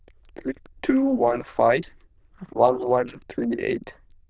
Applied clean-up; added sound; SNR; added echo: neural diffusion model UNIVERSE++.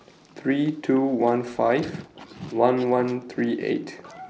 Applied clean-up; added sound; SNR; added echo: none; Livestock, farm animals, working animals; 19 dB; none.